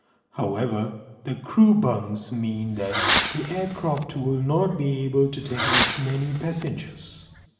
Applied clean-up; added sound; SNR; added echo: none; Fireworks; -2 dB; reverberation time 1.1 s.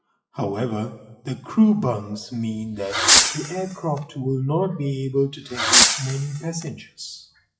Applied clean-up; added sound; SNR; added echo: classical method WPE with log-MMSE.